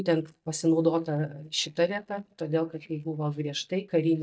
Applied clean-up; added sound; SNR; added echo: neural mask model DeepFilterNet 3.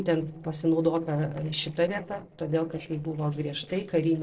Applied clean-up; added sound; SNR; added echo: neural separator model SepFormer DNS4.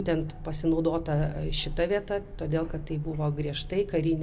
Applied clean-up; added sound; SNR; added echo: none; none; none; none.